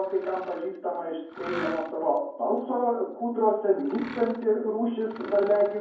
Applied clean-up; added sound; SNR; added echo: none; Mechanisms; 17 dB; reverberation time 0.9 s.